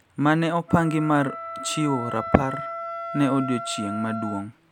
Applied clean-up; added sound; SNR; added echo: none; Wind instrument, woodwind instrument; 10 dB; none.